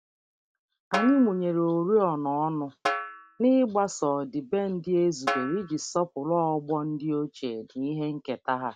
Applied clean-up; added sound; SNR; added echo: none; Snare drum; 9 dB; none.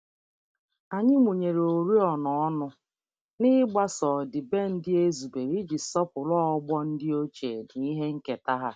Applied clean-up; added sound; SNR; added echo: none; none; none; none.